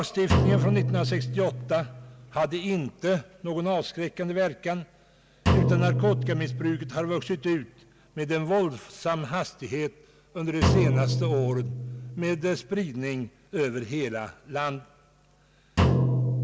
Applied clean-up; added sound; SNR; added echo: none; Drum; 0 dB; none.